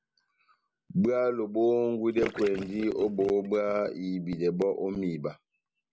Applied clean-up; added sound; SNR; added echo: none; Gurgling / Liquid; 15 dB; none.